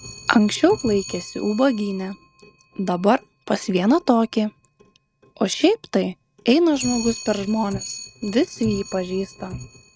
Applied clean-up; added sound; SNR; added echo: neural mask model RNNoise.